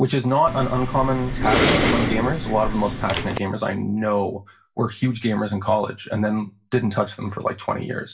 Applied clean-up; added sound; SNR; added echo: none; Respiratory sounds; 0 dB; reverberation time 0.2 s.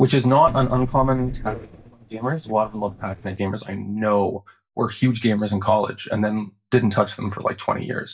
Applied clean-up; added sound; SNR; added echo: neural mask model DeepFilterNet 3.